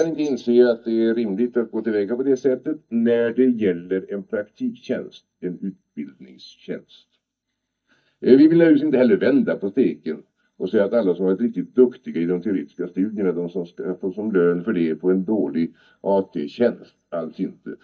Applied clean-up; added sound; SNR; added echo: neural mask model DeepFilterNet 3.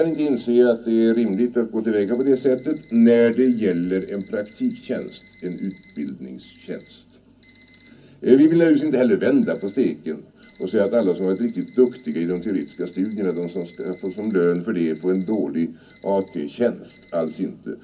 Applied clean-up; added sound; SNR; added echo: none; Alarm; 17 dB; reverberation time 0.4 s.